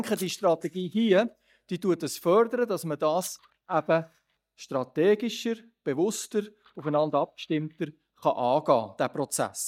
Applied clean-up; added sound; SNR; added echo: neural mask model DeepFilterNet 3.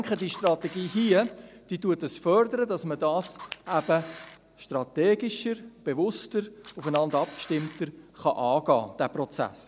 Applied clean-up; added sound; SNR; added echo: none; Camera; 14 dB; none.